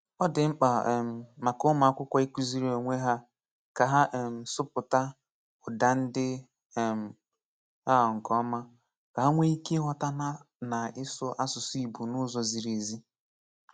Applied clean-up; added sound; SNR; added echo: none; none; none; none.